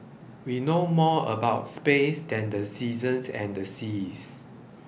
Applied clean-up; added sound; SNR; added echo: none; none; none; none.